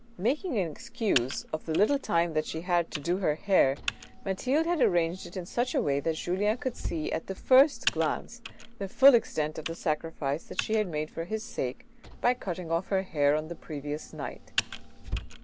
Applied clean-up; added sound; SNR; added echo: none; Computer keyboard + Engine / Car; 11 dB; none.